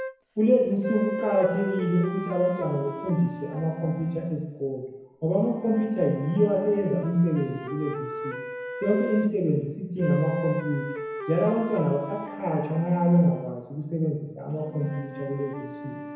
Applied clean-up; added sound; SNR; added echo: none; Wind instrument, woodwind instrument; 11 dB; reverberation time 1.0 s.